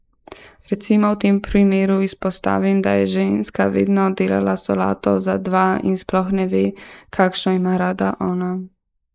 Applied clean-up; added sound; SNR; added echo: neural mask model Resemble Enhance denoiser.